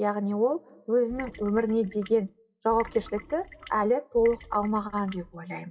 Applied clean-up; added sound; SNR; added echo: classical method WPE with log-MMSE.